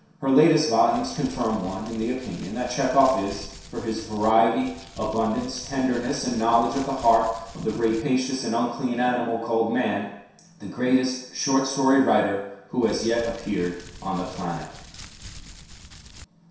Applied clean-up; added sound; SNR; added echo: none; Crumpling, crinkling; 18 dB; reverberation time 0.7 s.